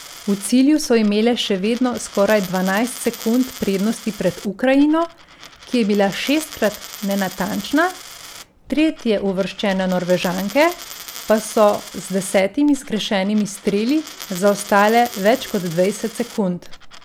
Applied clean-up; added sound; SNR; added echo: none; Coin (dropping); 17 dB; none.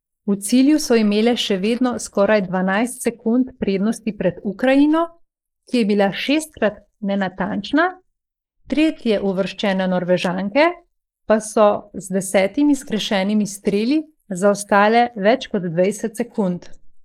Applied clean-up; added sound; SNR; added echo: neural mask model Resemble Enhance denoiser.